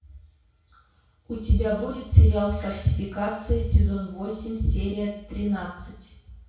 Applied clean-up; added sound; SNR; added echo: none; none; none; reverberation time 0.6 s.